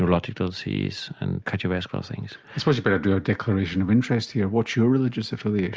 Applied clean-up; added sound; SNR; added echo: none; none; none; none.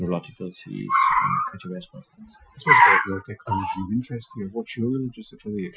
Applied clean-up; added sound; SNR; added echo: classical method Wiener filter.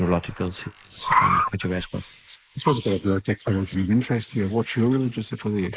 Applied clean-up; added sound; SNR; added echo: neural mask model Resemble Enhance denoiser.